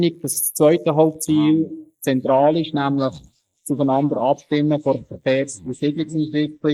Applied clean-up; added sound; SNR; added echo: neural mask model Resemble Enhance denoiser.